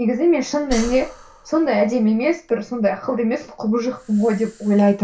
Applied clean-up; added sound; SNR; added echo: none; Breathing; 18 dB; reverberation time 0.3 s.